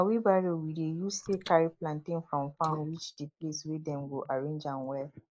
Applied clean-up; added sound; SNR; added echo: neural mask model Resemble Enhance denoiser.